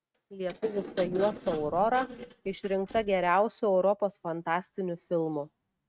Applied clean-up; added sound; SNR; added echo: neural mask model RNNoise.